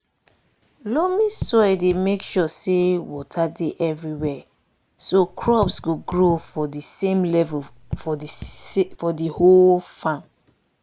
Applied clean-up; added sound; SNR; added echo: none; Raindrop / Drip; 15 dB; none.